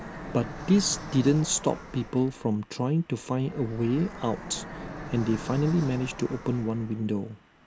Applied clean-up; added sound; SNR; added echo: none; Fixed-wing aircraft, airplane; 13 dB; none.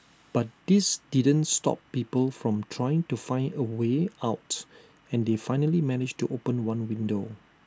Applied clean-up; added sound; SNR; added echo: none; none; none; none.